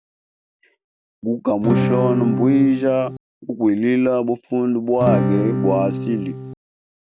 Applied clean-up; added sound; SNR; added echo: none; Acoustic guitar / Strum; 1 dB; none.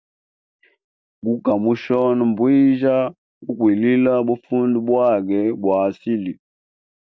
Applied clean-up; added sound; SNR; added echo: none; none; none; none.